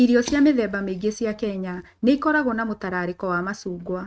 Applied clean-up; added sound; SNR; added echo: neural mask model RNNoise.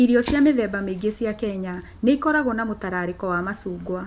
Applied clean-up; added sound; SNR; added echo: none; Fire; 17 dB; none.